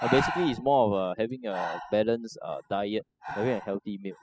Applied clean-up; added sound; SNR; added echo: classical method spectral subtraction.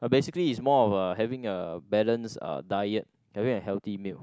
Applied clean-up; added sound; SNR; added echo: none; none; none; none.